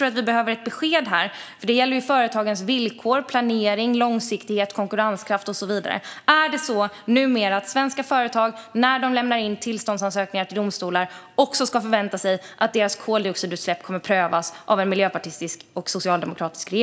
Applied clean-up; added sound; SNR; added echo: none; none; none; none.